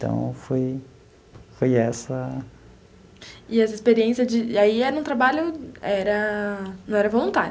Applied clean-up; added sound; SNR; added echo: none; none; none; none.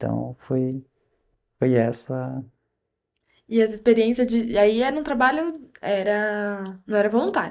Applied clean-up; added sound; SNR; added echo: neural mask model DeepFilterNet 3.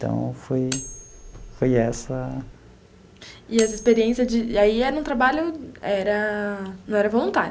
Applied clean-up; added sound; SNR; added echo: none; Cutlery, silverware; 14 dB; none.